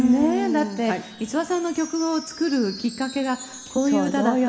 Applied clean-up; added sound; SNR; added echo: none; Wind chime; 18 dB; reverberation time 0.8 s.